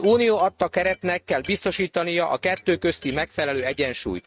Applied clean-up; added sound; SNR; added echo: neural mask model RNNoise.